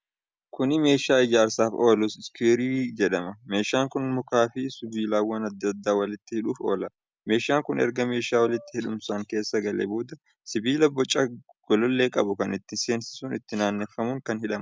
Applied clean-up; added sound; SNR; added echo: none; none; none; none.